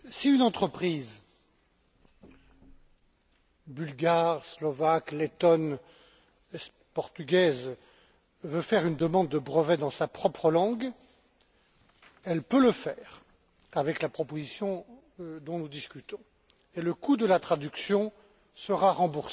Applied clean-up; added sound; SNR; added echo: none; none; none; none.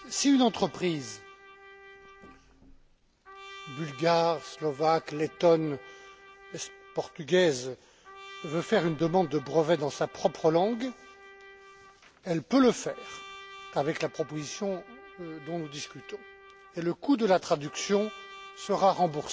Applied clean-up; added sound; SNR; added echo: none; Trumpet; 20 dB; none.